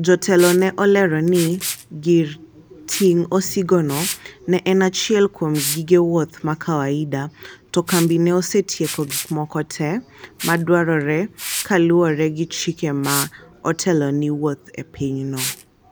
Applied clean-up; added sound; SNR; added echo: none; Liquid; 13 dB; none.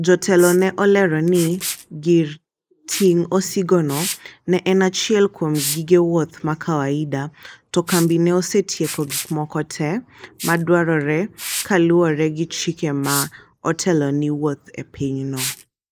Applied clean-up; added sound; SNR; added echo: neural mask model Resemble Enhance denoiser.